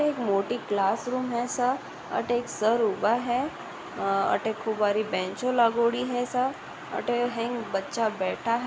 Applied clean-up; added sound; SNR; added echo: none; none; none; none.